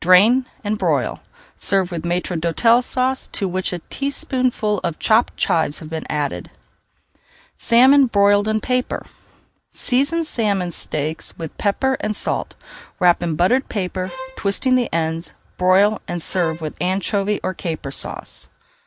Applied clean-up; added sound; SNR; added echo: none; Bowed string instrument; 14 dB; none.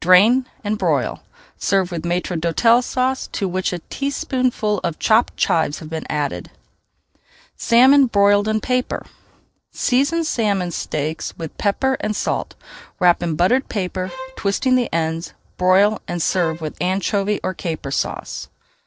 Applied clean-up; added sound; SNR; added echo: neural separator model SepFormer DNS4.